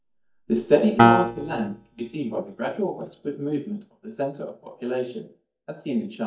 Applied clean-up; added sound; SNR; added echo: neural mask model DeepFilterNet 3.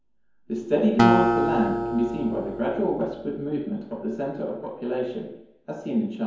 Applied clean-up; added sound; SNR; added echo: none; Acoustic guitar; -2 dB; reverberation time 0.9 s.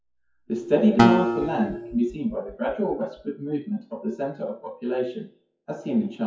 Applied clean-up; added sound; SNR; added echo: classical method WPE with log-MMSE.